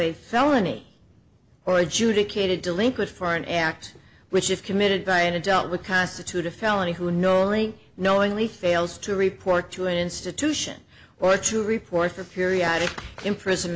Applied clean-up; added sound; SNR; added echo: none; none; none; none.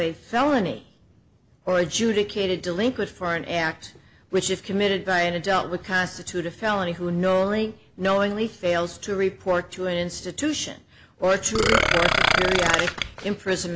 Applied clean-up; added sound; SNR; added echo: none; Burping, eructation; -3 dB; none.